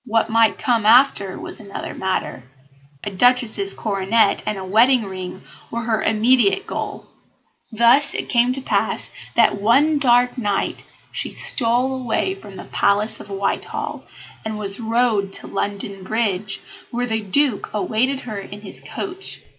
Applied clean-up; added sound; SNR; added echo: none; none; none; none.